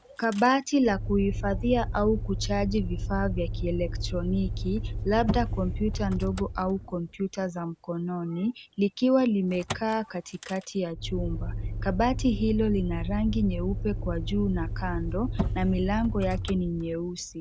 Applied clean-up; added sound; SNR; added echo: none; Motor vehicle (road); 4 dB; none.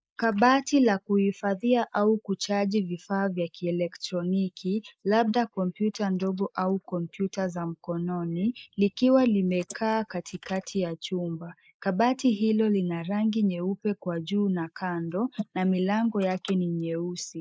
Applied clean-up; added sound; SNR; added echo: neural mask model Resemble Enhance denoiser.